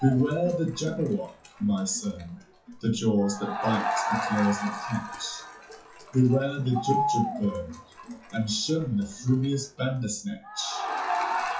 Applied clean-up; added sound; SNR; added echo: classical method WPE with log-MMSE.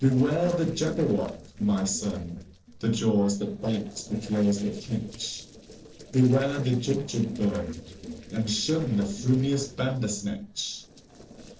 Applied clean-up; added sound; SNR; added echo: neural separator model SepFormer DNS4.